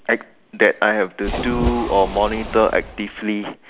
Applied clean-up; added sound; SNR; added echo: none; Splash, splatter; 7 dB; none.